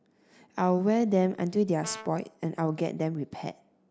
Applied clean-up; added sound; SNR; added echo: none; Brass instrument; 18 dB; none.